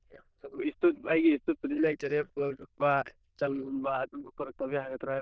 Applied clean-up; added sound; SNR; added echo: neural diffusion model UNIVERSE++.